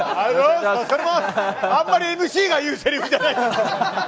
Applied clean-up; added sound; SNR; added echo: none; none; none; none.